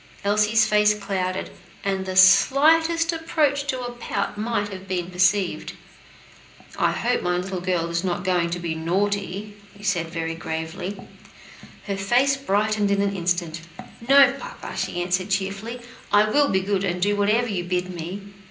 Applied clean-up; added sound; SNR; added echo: none; none; none; reverberation time 0.5 s.